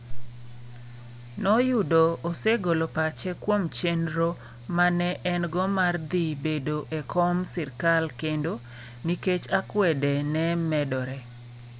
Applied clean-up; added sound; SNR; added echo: none; Mechanical fan; 17 dB; none.